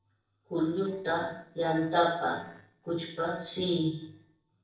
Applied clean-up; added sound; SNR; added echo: neural separator model SepFormer DNS4.